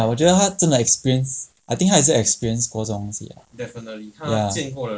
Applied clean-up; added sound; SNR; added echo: none; none; none; none.